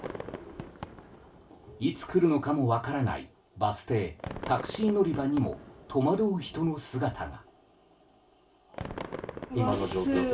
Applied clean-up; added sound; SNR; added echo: none; Fireworks; 14 dB; reverberation time 0.2 s.